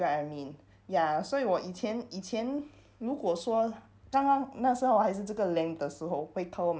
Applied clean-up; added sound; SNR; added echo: none; none; none; none.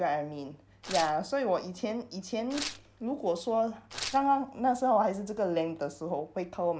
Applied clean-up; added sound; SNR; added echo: none; Tearing; 12 dB; none.